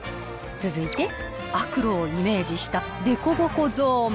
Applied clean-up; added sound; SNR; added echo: none; none; none; none.